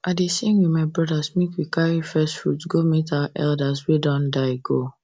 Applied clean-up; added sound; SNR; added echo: none; none; none; none.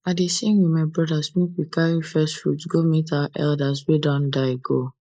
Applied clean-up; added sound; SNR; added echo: neural mask model Resemble Enhance denoiser.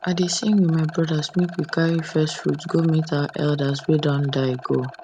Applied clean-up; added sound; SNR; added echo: none; Rattle; 19 dB; none.